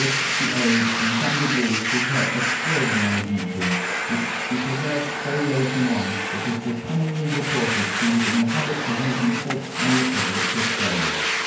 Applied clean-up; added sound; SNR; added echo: none; Domestic sounds, home sounds; 0 dB; reverberation time 0.9 s.